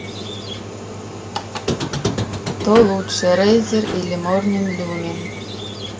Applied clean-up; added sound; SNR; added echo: none; Squeak; 6 dB; reverberation time 0.2 s.